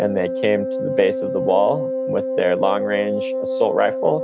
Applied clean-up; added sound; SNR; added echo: none; Wind instrument, woodwind instrument; 2 dB; none.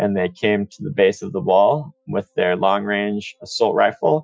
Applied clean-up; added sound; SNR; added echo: classical method Wiener filter.